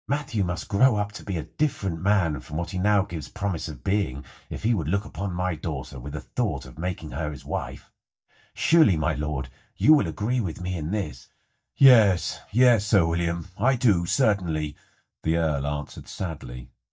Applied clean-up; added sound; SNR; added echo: neural mask model DeepFilterNet 3.